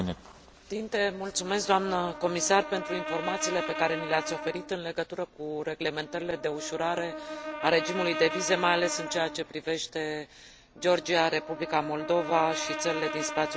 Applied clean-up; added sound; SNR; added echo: none; Brass instrument; 8 dB; none.